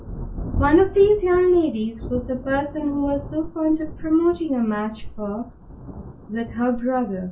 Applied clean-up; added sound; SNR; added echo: none; Thunder; 12 dB; reverberation time 0.2 s.